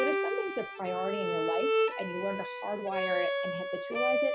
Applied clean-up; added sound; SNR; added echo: none; Bowed string instrument; -4 dB; none.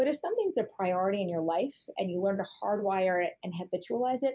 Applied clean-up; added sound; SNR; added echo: none; none; none; none.